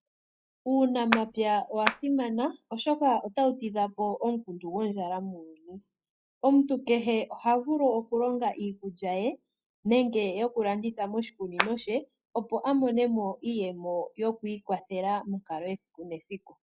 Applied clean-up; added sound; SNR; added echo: classical method log-MMSE.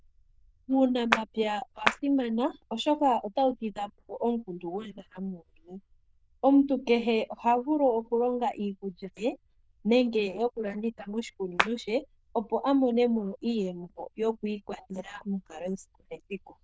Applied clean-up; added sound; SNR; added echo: neural diffusion model UNIVERSE++.